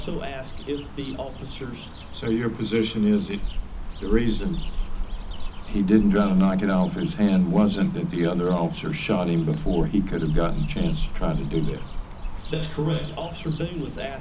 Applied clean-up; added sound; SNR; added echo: none; Cricket / Bird; 5 dB; reverberation time 0.4 s.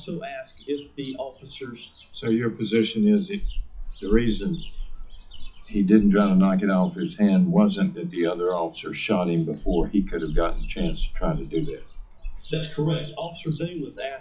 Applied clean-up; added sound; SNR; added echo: classical method WPE with log-MMSE.